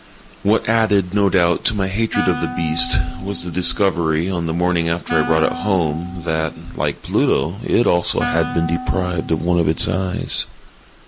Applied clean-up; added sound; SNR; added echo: none; Wind instrument, woodwind instrument; 11 dB; none.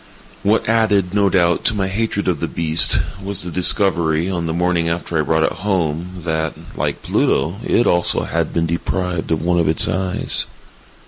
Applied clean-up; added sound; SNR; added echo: none; none; none; none.